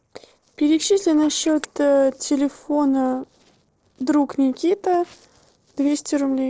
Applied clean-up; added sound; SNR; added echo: neural separator model SepFormer DNS4.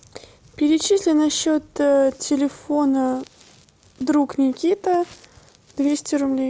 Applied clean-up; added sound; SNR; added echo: none; none; none; none.